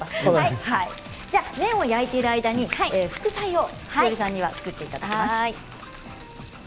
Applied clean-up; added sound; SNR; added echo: none; Hands; 15 dB; none.